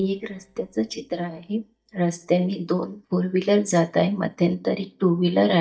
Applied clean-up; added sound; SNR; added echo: neural mask model DeepFilterNet 3.